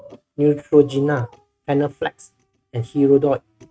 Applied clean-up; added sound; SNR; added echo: neural mask model RNNoise.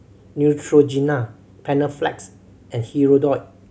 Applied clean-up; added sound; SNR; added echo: none; none; none; none.